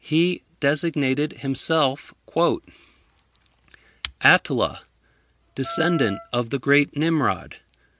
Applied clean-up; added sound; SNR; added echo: none; Wind instrument, woodwind instrument; 12 dB; none.